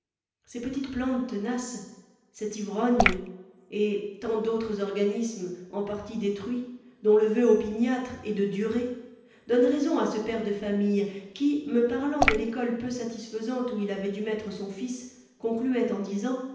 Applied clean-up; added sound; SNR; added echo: none; Drip / Water; -5 dB; reverberation time 0.9 s.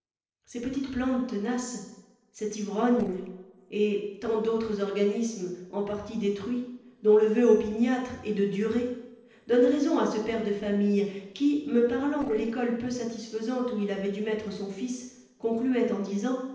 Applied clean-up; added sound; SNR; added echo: neural separator model SepFormer DNS4.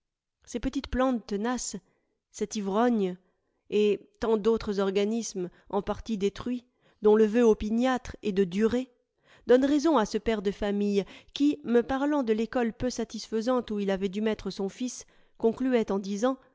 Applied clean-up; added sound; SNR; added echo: none; none; none; none.